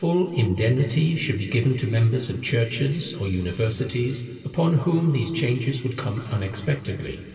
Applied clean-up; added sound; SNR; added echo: none; none; none; reverberation time 2.7 s.